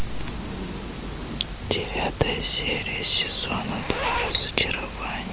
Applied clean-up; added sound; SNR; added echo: none; Zipper (clothing) + Cutlery, silverware; 4 dB; none.